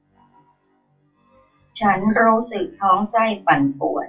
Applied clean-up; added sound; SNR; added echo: classical method WPE with log-MMSE.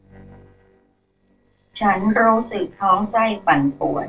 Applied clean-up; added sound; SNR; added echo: neural separator model SepFormer DNS4.